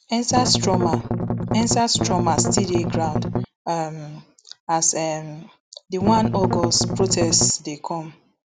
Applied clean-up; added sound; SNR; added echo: none; Strum; 0 dB; none.